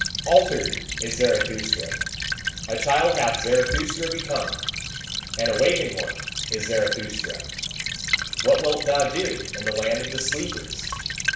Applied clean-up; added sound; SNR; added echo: none; Stream / Trickle, dribble; 4 dB; reverberation time 0.7 s.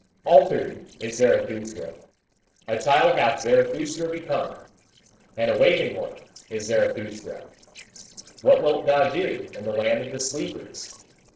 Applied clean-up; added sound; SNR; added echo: neural separator model SepFormer DNS4.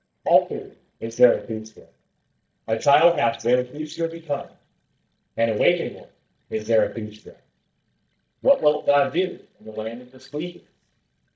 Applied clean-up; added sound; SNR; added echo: neural mask model DeepFilterNet 3.